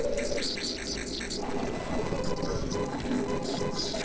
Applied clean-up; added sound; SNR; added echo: neural separator model SepFormer DNS4.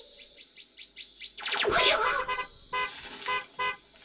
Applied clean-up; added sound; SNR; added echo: none; Vehicle horn, car horn, honking; 5 dB; reverberation time 0.3 s.